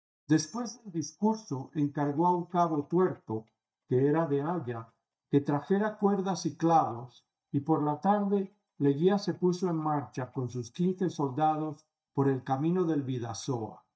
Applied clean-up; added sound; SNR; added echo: neural mask model DeepFilterNet 3.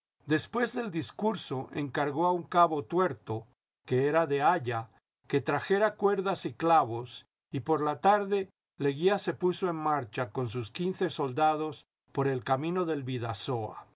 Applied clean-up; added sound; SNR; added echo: none; none; none; none.